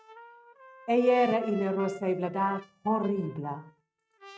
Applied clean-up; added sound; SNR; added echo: neural mask model RNNoise.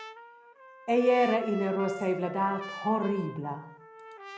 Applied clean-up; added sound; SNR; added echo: none; Trumpet; 14 dB; none.